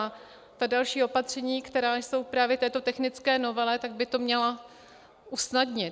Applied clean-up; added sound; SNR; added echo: none; none; none; none.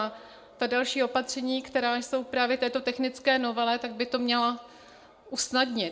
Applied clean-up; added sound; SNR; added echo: none; none; none; reverberation time 0.3 s.